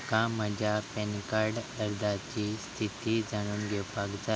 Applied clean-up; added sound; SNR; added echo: none; none; none; none.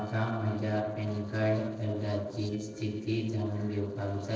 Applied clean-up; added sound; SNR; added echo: neural separator model SepFormer DNS4.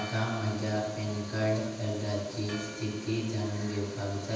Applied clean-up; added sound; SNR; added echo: none; Church bell; 17 dB; reverberation time 1.1 s.